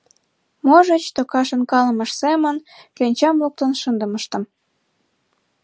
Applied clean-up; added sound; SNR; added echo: none; none; none; none.